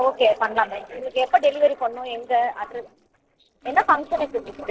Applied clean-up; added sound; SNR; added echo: neural separator model SepFormer DNS4.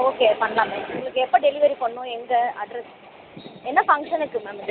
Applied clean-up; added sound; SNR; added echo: none; none; none; none.